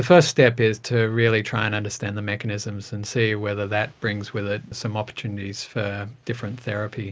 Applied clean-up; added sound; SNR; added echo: none; none; none; none.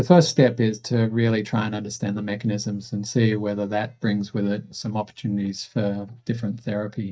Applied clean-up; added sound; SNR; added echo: neural mask model DeepFilterNet 3.